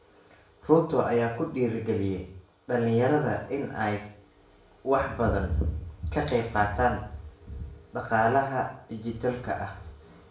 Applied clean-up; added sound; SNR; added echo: none; none; none; reverberation time 0.5 s.